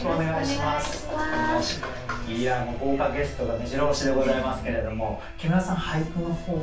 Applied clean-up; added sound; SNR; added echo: none; Subway, metro, underground / Wind; 13 dB; reverberation time 0.3 s.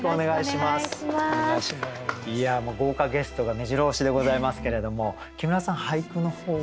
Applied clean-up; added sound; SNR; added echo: none; none; none; none.